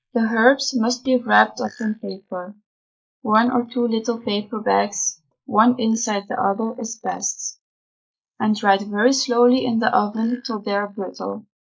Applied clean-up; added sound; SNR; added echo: neural mask model Resemble Enhance denoiser.